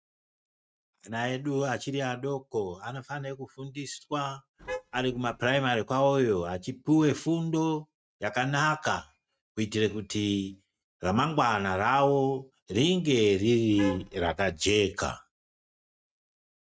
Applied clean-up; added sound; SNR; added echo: neural mask model RNNoise.